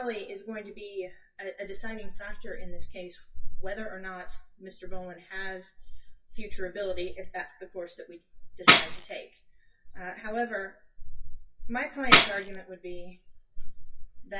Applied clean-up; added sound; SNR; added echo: classical method WPE with log-MMSE.